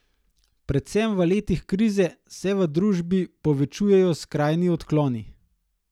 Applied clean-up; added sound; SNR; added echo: none; none; none; none.